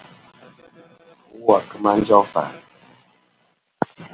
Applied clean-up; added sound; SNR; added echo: none; none; none; none.